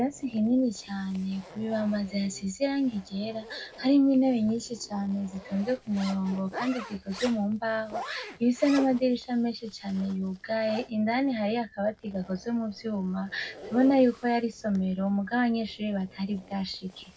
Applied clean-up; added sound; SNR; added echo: none; Zipper (clothing); 17 dB; reverberation time 0.3 s.